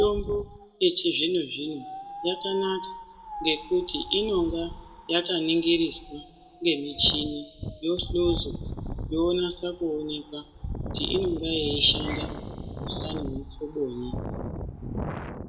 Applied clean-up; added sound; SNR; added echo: none; Wind; 8 dB; reverberation time 1.0 s.